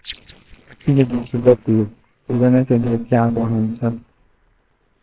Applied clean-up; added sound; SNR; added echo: neural separator model SepFormer WHAMR!.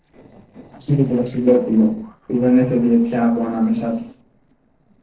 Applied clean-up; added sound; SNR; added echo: neural separator model SepFormer DNS4.